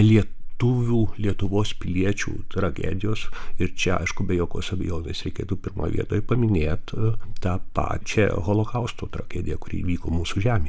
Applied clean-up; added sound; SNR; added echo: none; none; none; none.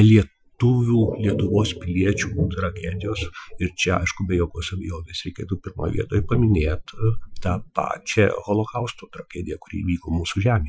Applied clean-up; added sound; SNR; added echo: classical method Wiener filter.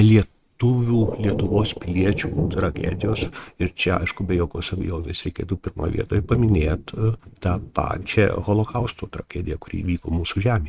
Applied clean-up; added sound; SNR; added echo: neural mask model RNNoise.